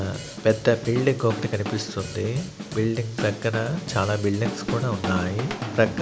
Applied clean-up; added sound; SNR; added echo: none; Drum / Drum kit; 8 dB; none.